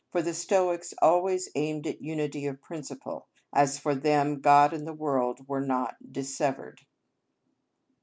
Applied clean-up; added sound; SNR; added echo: none; none; none; none.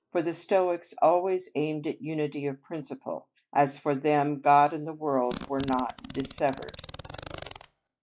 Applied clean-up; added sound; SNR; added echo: classical method log-MMSE.